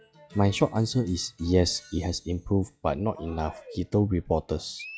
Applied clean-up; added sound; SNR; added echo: classical method log-MMSE.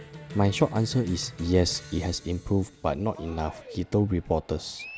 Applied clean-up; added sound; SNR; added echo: none; Cheering; 17 dB; none.